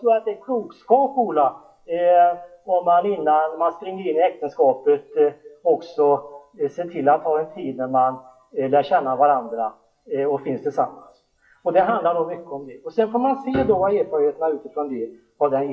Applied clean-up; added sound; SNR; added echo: classical method WPE with log-MMSE.